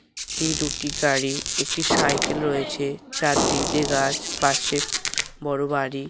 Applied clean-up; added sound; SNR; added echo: none; Squeak + Fireworks; 1 dB; none.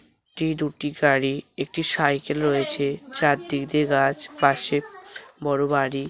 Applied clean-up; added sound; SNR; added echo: none; none; none; none.